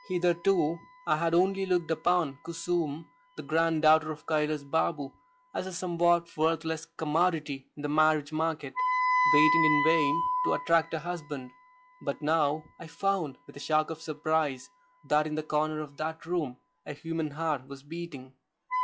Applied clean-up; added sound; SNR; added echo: classical method log-MMSE.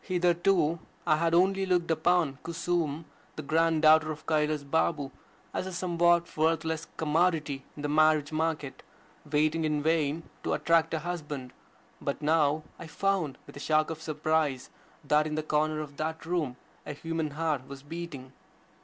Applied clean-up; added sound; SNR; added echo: none; none; none; none.